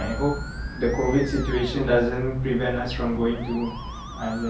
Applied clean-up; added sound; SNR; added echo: none; Musical instrument; 15 dB; none.